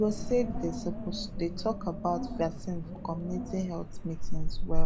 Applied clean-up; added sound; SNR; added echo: none; Wind; -4 dB; none.